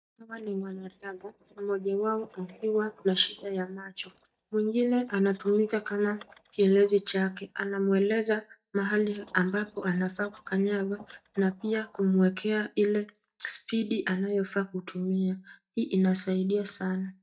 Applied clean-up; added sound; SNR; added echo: neural mask model DeepFilterNet 3.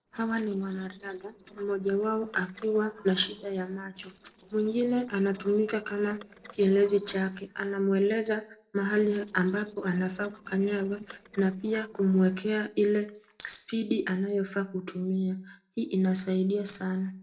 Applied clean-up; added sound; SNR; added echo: neural separator model SepFormer DNS4.